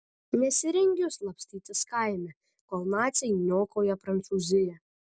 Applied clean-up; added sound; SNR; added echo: none; none; none; none.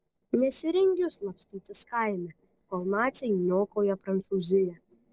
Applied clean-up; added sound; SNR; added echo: neural separator model SepFormer DNS4.